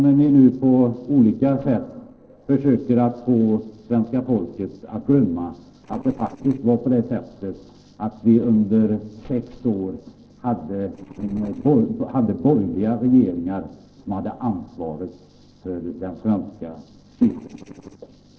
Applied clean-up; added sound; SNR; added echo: neural separator model SepFormer DNS4.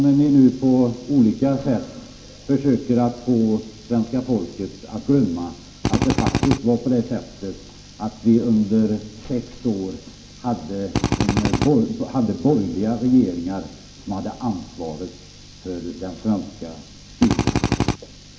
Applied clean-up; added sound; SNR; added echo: none; Drill; -1 dB; reverberation time 0.7 s.